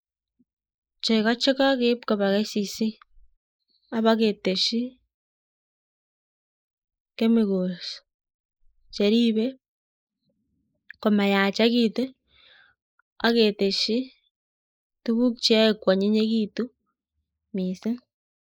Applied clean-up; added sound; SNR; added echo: neural mask model Resemble Enhance denoiser.